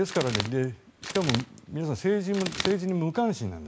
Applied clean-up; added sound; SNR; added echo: none; Bird; 6 dB; none.